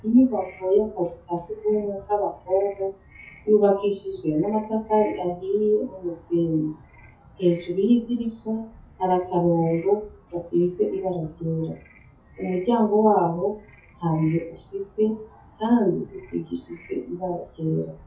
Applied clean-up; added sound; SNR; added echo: classical method WPE with log-MMSE.